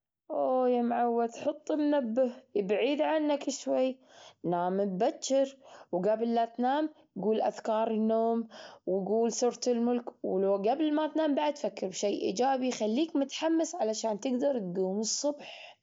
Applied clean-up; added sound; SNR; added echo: none; none; none; none.